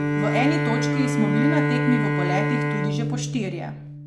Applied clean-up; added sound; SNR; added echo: none; Bowed string instrument; -3 dB; none.